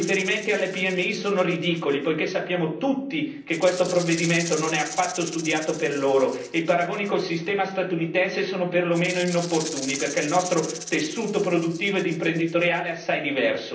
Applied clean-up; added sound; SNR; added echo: none; Rattle (instrument); 15 dB; reverberation time 0.6 s.